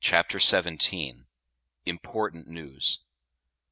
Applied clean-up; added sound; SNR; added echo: none; none; none; none.